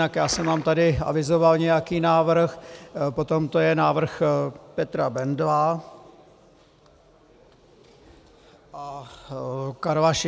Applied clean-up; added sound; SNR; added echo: none; Liquid; 13 dB; none.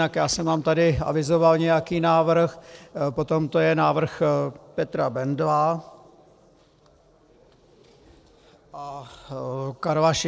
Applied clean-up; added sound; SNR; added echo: neural separator model SepFormer DNS4.